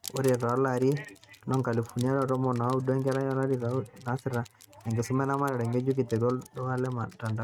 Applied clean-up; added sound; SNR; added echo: neural mask model RNNoise.